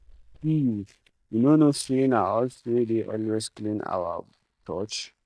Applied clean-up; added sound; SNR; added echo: neural mask model DeepFilterNet 3.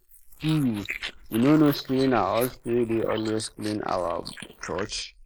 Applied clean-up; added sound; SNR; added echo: neural mask model Resemble Enhance denoiser.